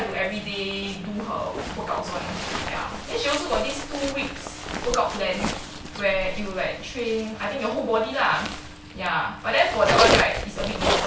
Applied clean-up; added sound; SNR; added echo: none; Zipper (clothing); 4 dB; none.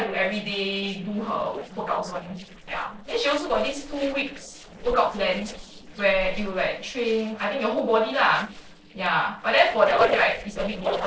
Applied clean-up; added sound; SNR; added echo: neural separator model SepFormer DNS4.